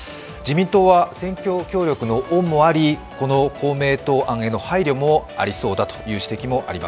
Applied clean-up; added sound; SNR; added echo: none; none; none; none.